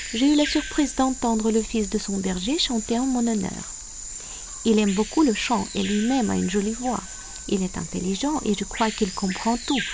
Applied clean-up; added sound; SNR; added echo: none; Bird vocalization, bird call, bird song; 11 dB; none.